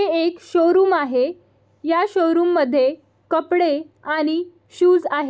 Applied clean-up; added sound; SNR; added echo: none; none; none; none.